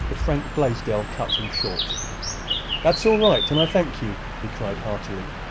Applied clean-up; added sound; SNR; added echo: none; Bird; 4 dB; none.